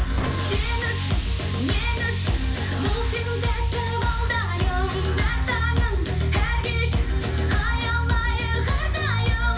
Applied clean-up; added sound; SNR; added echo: none; Explosion; 19 dB; reverberation time 0.4 s.